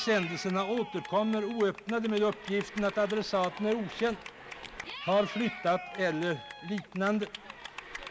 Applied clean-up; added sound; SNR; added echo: none; Cheering / Clapping; 12 dB; none.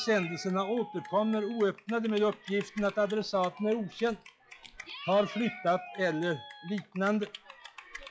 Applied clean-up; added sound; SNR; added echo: classical method log-MMSE.